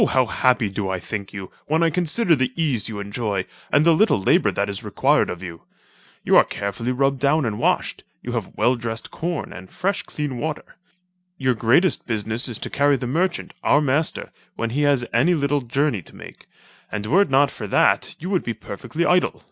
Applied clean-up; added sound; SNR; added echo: none; none; none; none.